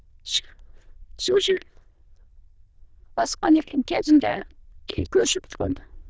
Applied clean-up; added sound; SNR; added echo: neural diffusion model UNIVERSE++.